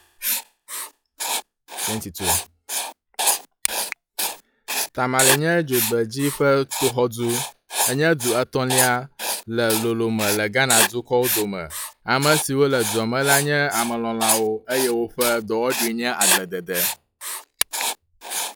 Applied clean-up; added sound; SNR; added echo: classical method log-MMSE.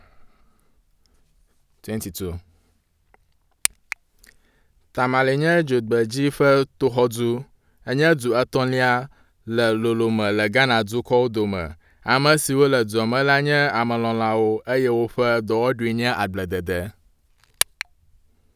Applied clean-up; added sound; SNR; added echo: none; none; none; none.